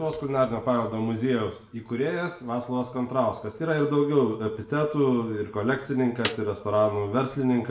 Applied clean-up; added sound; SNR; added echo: none; Snare drum; 7 dB; reverberation time 0.6 s.